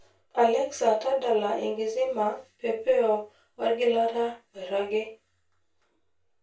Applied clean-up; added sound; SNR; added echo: none; none; none; reverberation time 0.2 s.